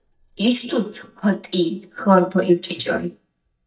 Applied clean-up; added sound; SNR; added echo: neural mask model DeepFilterNet 3.